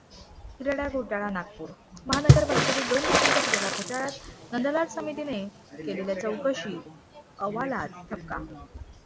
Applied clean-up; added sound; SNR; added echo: none; Water / Splash, splatter; -2 dB; none.